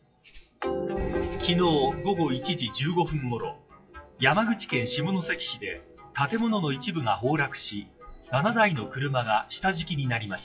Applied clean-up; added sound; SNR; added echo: classical method WPE with log-MMSE.